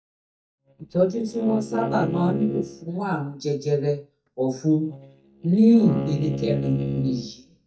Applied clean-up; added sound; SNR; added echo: neural mask model DeepFilterNet 3.